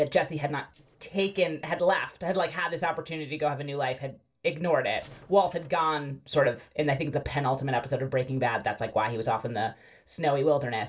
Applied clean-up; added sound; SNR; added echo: neural separator model SepFormer DNS4.